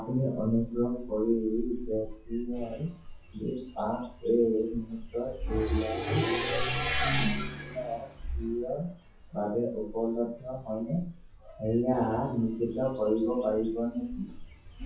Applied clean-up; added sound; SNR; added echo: classical method WPE with log-MMSE.